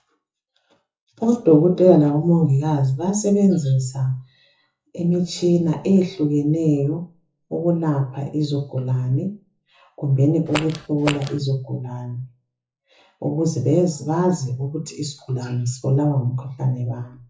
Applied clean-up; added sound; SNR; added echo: classical method WPE with log-MMSE.